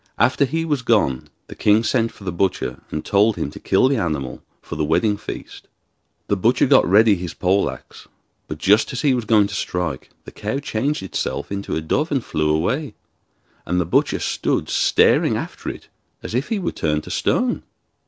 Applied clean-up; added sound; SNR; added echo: none; none; none; none.